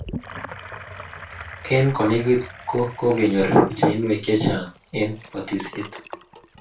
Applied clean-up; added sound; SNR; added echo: none; Sink (filling or washing) / Gurgling; 15 dB; reverberation time 0.2 s.